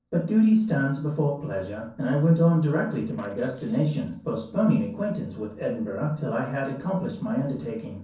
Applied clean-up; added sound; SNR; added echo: neural separator model SepFormer DNS4.